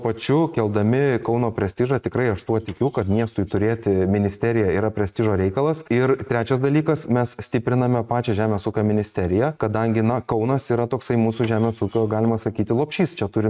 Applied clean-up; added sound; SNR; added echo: neural mask model RNNoise.